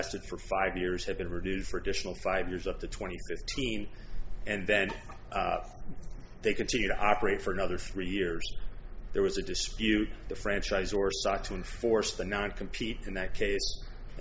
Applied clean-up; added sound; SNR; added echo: none; none; none; none.